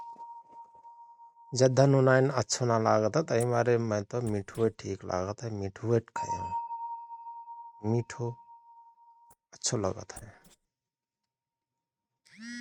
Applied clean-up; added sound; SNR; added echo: neural mask model RNNoise.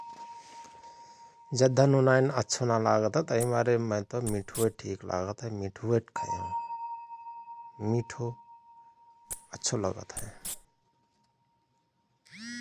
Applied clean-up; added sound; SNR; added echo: none; Wild animals + Bell; 14 dB; none.